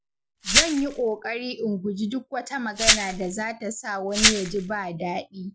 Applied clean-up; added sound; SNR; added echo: none; Glass; -4 dB; none.